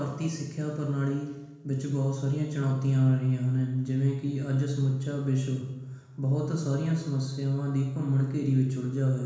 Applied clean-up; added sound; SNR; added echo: none; none; none; reverberation time 1.1 s.